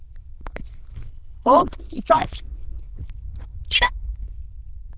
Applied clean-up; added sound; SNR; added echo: neural diffusion model UNIVERSE++.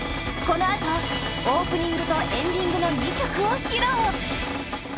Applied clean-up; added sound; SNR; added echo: none; Drip; 7 dB; none.